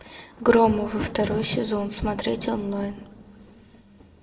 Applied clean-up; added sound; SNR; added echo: none; Thunder; 12 dB; reverberation time 1.3 s.